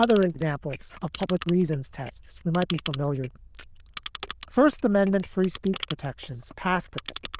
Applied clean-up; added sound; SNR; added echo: neural diffusion model UNIVERSE++.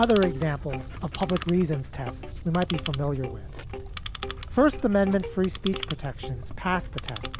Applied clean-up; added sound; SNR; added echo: none; Dog + Clock; 7 dB; none.